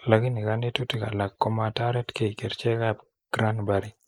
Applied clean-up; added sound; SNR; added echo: neural mask model Resemble Enhance denoiser.